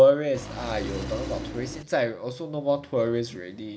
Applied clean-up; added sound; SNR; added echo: none; Engine; 9 dB; none.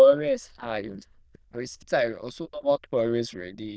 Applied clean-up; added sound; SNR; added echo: neural diffusion model UNIVERSE++.